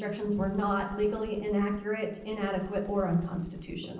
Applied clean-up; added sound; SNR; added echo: none; Bird; 18 dB; reverberation time 0.6 s.